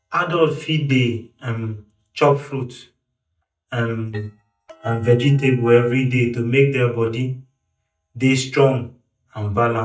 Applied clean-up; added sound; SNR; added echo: neural mask model DeepFilterNet 3.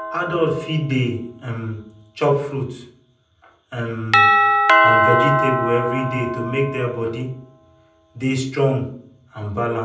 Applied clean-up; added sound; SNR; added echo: none; Doorbell; -1 dB; reverberation time 0.6 s.